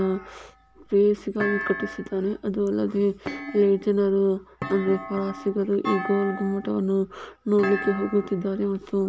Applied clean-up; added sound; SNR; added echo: none; Thump, thud; 12 dB; none.